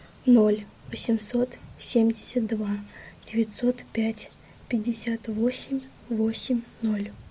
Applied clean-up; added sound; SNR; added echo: none; none; none; none.